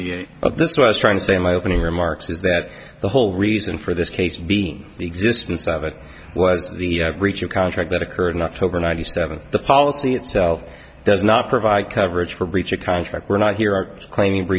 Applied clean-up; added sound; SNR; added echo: none; none; none; none.